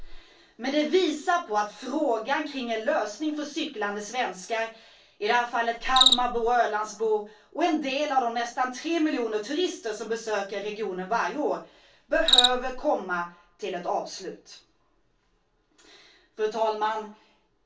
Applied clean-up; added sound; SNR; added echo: none; Cricket; 6 dB; reverberation time 0.2 s.